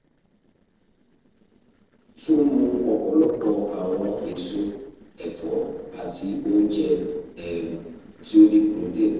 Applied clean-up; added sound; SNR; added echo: neural separator model SepFormer DNS4.